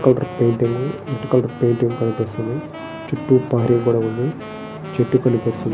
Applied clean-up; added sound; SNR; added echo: none; Wind instrument, woodwind instrument; 15 dB; none.